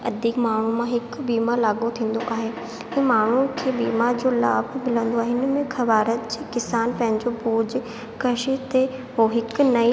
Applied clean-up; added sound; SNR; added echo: none; none; none; none.